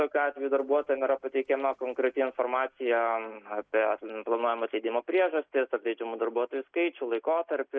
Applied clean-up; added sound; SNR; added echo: none; none; none; none.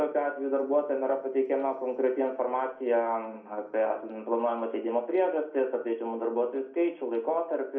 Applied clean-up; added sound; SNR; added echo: none; none; none; reverberation time 0.6 s.